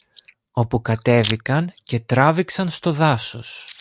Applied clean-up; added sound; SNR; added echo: neural mask model RNNoise.